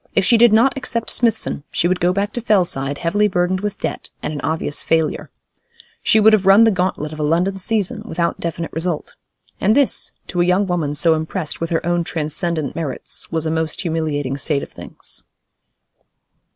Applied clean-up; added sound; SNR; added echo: none; none; none; none.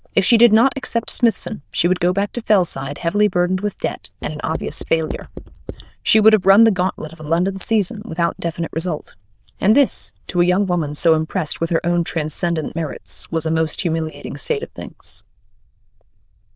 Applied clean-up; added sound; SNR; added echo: neural diffusion model UNIVERSE++.